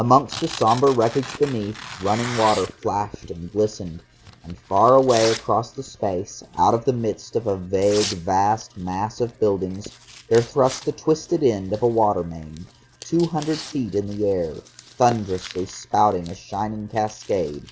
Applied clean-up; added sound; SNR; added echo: none; Tearing; 16 dB; none.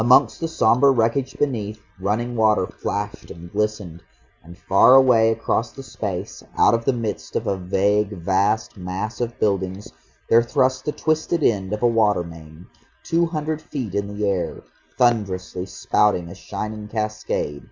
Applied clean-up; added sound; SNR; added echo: none; none; none; none.